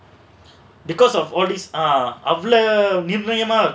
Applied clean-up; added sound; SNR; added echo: none; none; none; none.